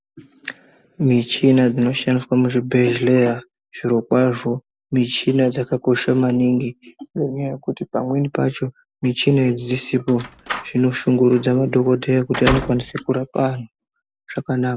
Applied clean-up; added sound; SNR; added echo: none; Slam; 10 dB; none.